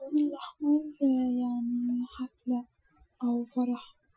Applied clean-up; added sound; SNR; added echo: classical method Wiener filter.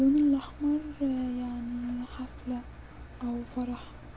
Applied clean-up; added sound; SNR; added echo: none; Engine; 15 dB; none.